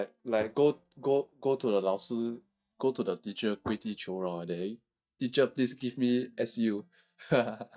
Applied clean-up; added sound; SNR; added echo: neural mask model DeepFilterNet 3.